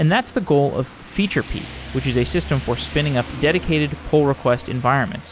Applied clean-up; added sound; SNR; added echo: none; Rain; 14 dB; none.